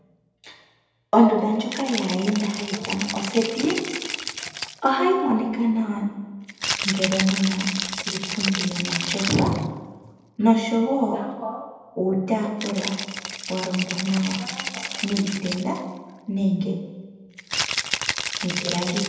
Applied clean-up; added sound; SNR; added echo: none; Rattle (instrument); 7 dB; reverberation time 0.9 s.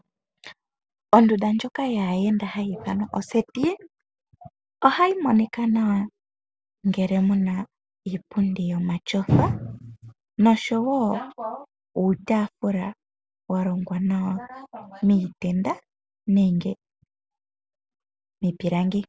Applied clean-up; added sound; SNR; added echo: none; none; none; none.